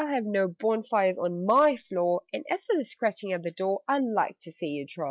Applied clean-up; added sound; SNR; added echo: none; none; none; none.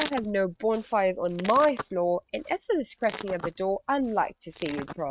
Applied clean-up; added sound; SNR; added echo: neural mask model RNNoise.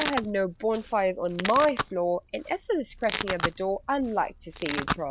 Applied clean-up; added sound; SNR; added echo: none; Domestic sounds, home sounds; 8 dB; none.